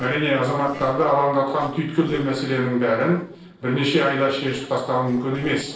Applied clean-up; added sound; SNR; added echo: neural separator model SepFormer DNS4.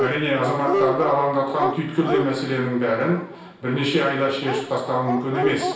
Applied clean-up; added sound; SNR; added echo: none; Dog; 5 dB; reverberation time 0.7 s.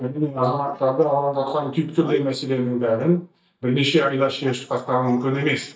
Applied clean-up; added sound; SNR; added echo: neural mask model DeepFilterNet 3.